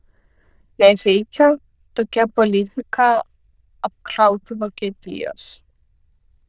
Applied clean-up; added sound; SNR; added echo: neural diffusion model UNIVERSE++.